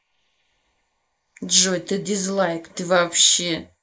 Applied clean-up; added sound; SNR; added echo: neural mask model Resemble Enhance denoiser.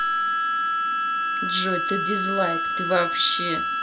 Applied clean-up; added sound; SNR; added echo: none; Harmonica; -2 dB; none.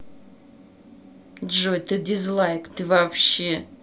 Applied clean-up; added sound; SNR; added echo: none; none; none; none.